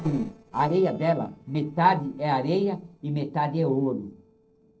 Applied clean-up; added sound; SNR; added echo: neural separator model SepFormer DNS4.